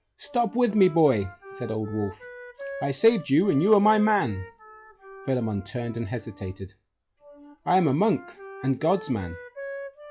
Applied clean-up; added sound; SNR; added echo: classical method log-MMSE.